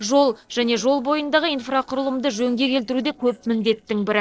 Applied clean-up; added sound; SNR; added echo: neural separator model SepFormer DNS4.